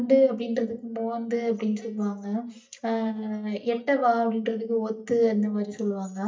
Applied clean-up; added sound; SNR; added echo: neural mask model DeepFilterNet 3.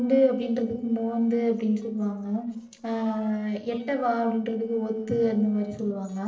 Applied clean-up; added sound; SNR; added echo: neural separator model SepFormer DNS4.